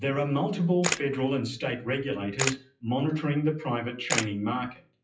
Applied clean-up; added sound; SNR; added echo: classical method WPE with log-MMSE.